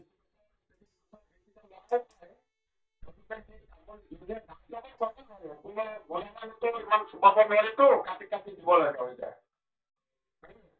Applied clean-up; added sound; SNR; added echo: neural mask model DeepFilterNet 3.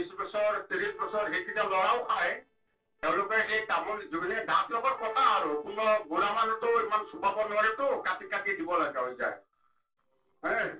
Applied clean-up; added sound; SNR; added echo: neural separator model SepFormer DNS4.